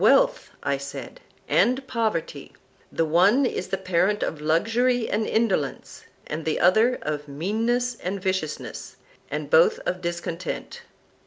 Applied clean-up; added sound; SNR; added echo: none; none; none; none.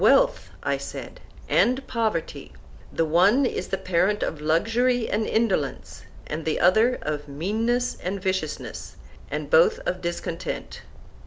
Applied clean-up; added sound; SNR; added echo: none; Bird; 15 dB; none.